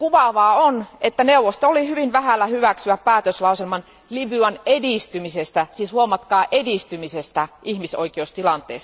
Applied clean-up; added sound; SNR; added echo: none; none; none; none.